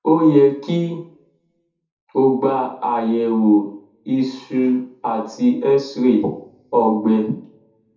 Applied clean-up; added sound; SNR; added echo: none; none; none; reverberation time 0.5 s.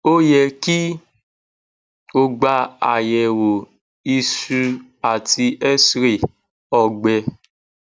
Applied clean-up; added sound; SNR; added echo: none; none; none; none.